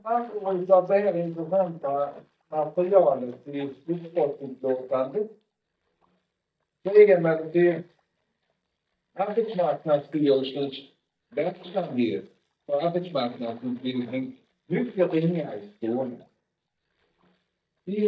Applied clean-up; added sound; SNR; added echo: neural mask model DeepFilterNet 3.